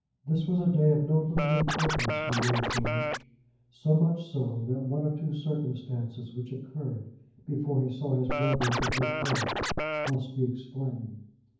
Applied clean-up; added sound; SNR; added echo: none; Scratching (performance technique); 1 dB; reverberation time 0.9 s.